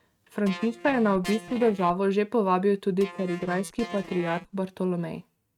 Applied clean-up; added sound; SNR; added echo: neural mask model RNNoise.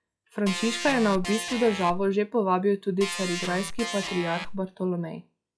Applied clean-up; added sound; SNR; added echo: classical method log-MMSE.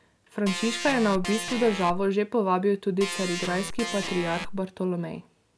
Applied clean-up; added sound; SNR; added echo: none; Organ; 6 dB; none.